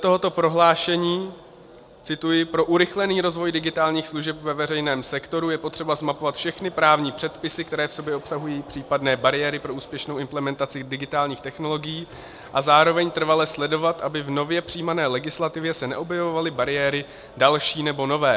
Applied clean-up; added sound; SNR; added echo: none; none; none; none.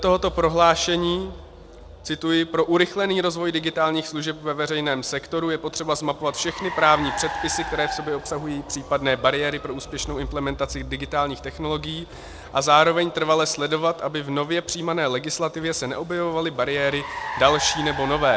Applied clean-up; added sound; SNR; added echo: none; Car; 13 dB; none.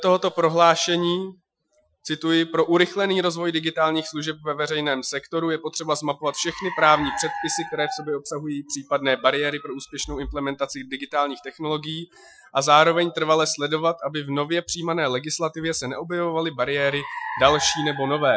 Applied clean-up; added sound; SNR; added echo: classical method Wiener filter.